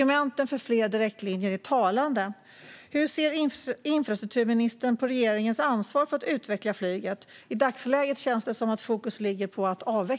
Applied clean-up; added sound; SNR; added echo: none; none; none; none.